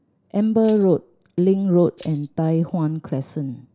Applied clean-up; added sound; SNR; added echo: neural mask model Resemble Enhance denoiser.